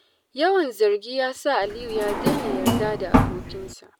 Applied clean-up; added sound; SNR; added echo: none; Drawer open or close; -2 dB; none.